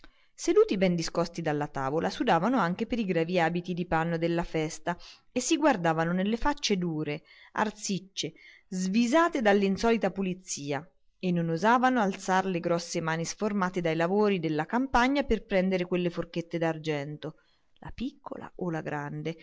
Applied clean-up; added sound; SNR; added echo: none; none; none; none.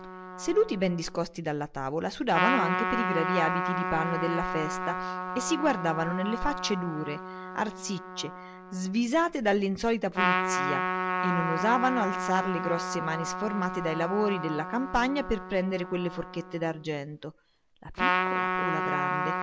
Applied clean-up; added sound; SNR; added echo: none; Trumpet; 2 dB; none.